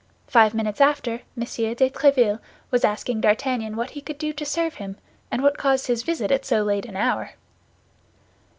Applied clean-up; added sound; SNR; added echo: none; none; none; none.